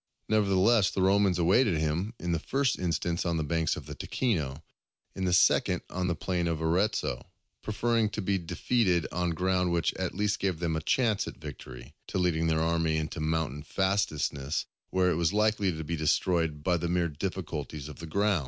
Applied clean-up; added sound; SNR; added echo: none; none; none; none.